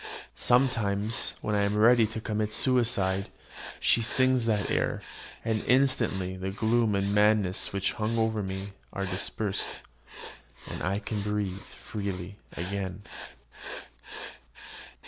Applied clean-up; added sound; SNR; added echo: none; Writing; 16 dB; none.